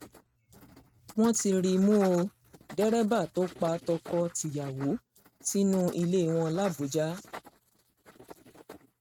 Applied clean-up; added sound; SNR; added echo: neural mask model RNNoise.